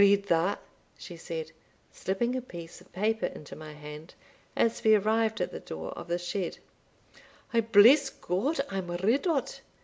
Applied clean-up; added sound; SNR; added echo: none; none; none; none.